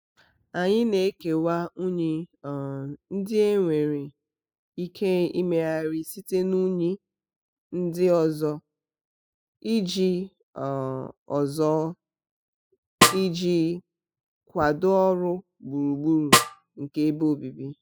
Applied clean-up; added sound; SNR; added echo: classical method spectral subtraction.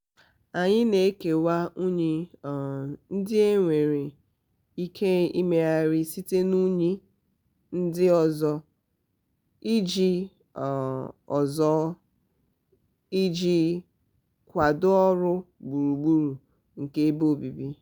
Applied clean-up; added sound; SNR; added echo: none; none; none; none.